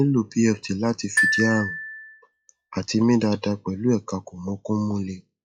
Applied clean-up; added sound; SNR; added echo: classical method log-MMSE.